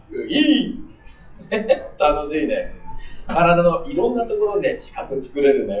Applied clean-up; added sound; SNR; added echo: classical method WPE with log-MMSE.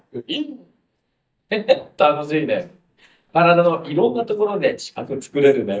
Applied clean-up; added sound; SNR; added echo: neural mask model DeepFilterNet 3.